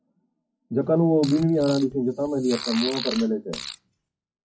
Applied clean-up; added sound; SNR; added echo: classical method WPE with log-MMSE.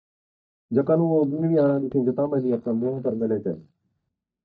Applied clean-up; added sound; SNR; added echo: neural mask model DeepFilterNet 3.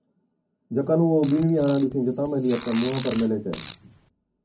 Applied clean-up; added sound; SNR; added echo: none; Fart; 12 dB; reverberation time 0.4 s.